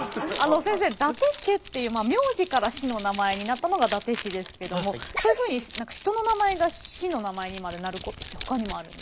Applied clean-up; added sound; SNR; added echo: none; Keys jangling; 15 dB; none.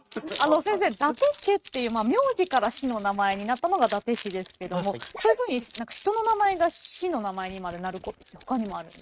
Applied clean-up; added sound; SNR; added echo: neural mask model RNNoise.